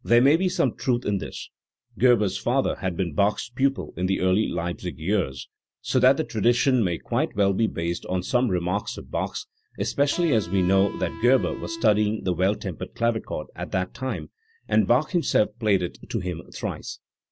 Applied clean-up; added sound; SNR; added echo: none; Electric guitar; 13 dB; none.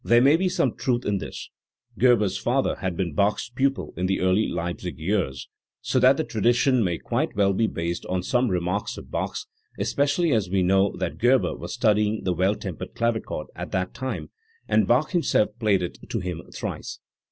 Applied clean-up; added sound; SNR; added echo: none; none; none; none.